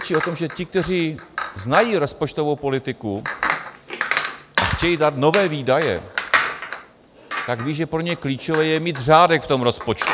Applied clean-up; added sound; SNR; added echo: none; Chink, clink; 7 dB; none.